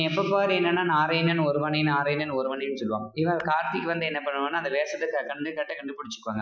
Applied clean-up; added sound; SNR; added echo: classical method Wiener filter.